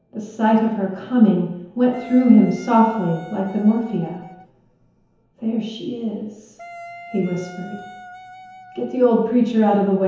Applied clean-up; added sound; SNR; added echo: none; Wind instrument, woodwind instrument; 19 dB; reverberation time 1.0 s.